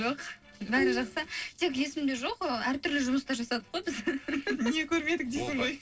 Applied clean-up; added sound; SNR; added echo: neural separator model SepFormer DNS4.